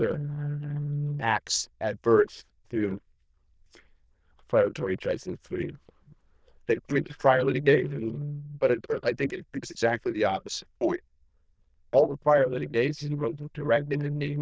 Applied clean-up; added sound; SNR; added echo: neural diffusion model UNIVERSE++.